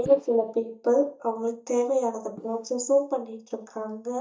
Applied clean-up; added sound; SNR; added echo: neural mask model DeepFilterNet 3.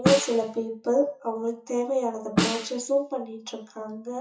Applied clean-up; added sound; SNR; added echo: classical method WPE with log-MMSE.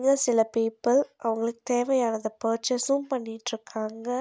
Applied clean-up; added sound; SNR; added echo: none; none; none; none.